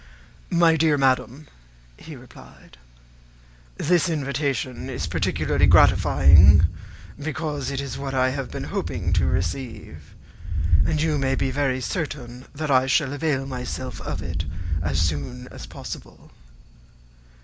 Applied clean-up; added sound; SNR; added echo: none; Thunder; -2 dB; none.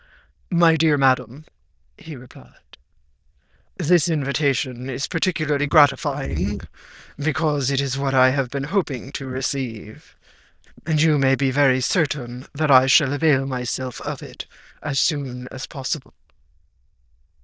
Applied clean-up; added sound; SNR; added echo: neural diffusion model UNIVERSE++.